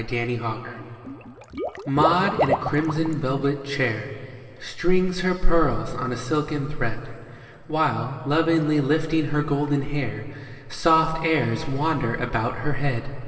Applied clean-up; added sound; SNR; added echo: none; Water / Liquid; 7 dB; reverberation time 2.9 s.